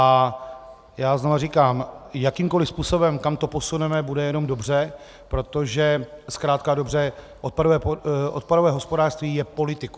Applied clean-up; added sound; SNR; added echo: none; none; none; none.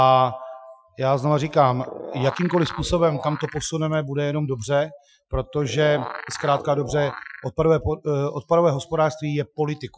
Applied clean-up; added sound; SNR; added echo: classical method Wiener filter.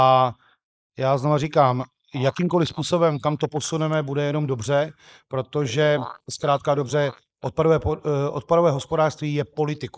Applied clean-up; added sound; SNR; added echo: neural mask model Resemble Enhance denoiser.